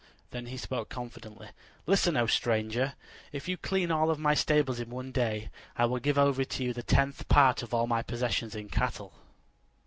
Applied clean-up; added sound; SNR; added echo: none; none; none; none.